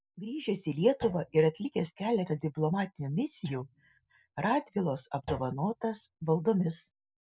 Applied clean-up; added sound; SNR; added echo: neural mask model Resemble Enhance denoiser.